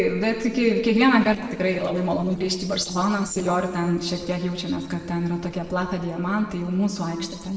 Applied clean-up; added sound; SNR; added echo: neural separator model SepFormer DNS4.